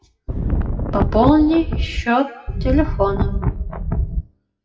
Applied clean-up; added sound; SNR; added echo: classical method WPE with log-MMSE.